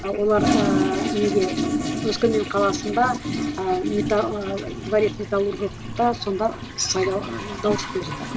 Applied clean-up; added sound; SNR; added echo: none; Toilet flush; 4 dB; none.